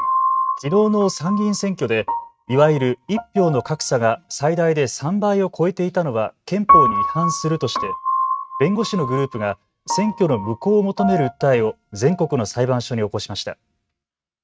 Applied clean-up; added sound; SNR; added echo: neural mask model RNNoise.